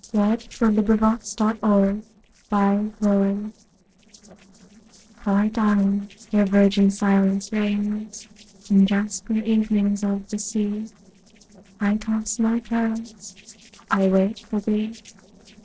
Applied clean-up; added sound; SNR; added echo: neural separator model SepFormer DNS4.